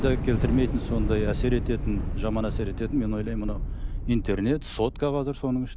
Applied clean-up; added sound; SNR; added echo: none; Thunder / Explosion; 2 dB; none.